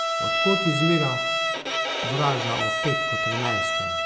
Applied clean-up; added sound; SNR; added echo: none; Bowed string instrument; -2 dB; reverberation time 1.2 s.